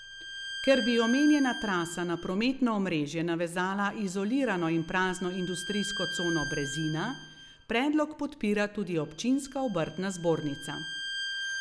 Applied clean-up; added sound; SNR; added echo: none; Bowed string instrument; 10 dB; none.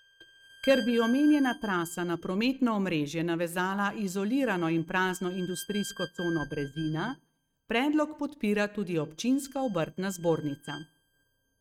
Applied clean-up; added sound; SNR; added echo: neural mask model RNNoise.